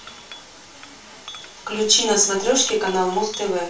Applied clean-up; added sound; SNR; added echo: none; Chink, clink; 19 dB; reverberation time 0.3 s.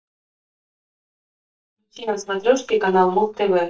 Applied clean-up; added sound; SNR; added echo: neural mask model DeepFilterNet 3.